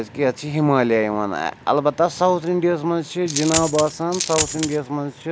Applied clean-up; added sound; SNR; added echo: none; Coin (dropping); 5 dB; none.